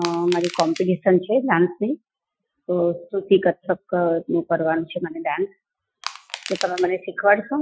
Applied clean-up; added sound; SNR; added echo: classical method Wiener filter.